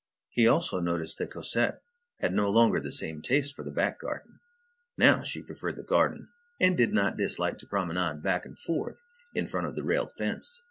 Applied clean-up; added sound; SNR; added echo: none; none; none; none.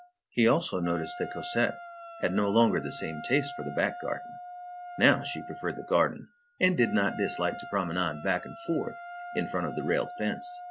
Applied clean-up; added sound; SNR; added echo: none; Wind instrument, woodwind instrument; 12 dB; none.